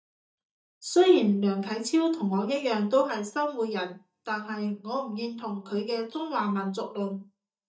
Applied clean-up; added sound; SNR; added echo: neural mask model DeepFilterNet 3.